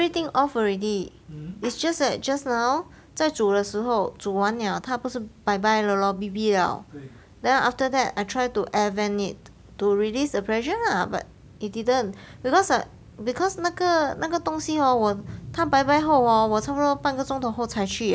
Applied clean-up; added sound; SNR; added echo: none; none; none; none.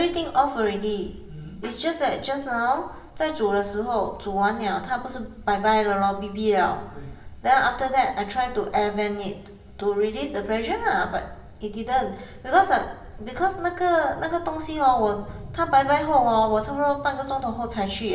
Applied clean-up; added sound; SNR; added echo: none; Walk, footsteps; 19 dB; reverberation time 0.7 s.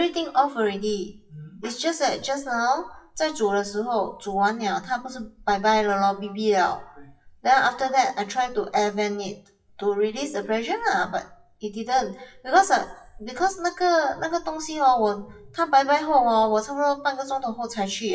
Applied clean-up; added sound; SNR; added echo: classical method WPE with log-MMSE.